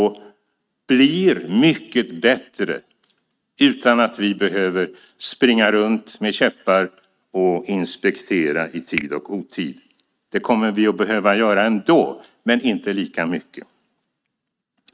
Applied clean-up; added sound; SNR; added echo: neural mask model RNNoise.